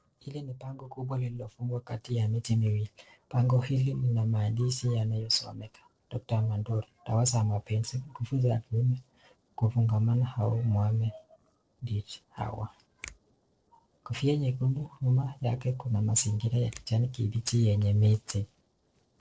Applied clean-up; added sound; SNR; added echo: neural separator model SepFormer DNS4.